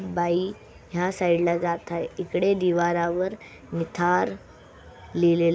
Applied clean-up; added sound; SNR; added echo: none; none; none; none.